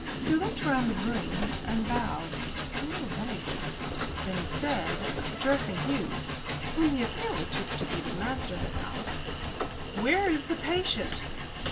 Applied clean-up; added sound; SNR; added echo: none; Train; 1 dB; none.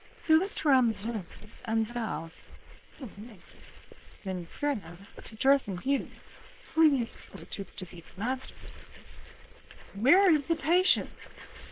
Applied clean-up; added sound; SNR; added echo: neural separator model SepFormer WHAM!.